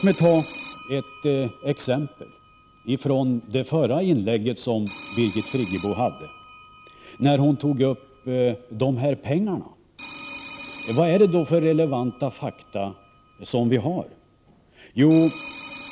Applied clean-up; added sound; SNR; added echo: none; Telephone; 13 dB; none.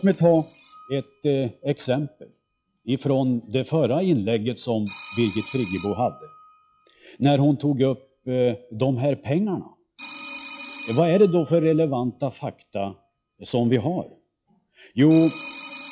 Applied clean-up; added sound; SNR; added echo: classical method log-MMSE.